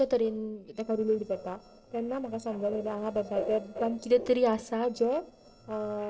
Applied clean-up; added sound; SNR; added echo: neural separator model SepFormer DNS4.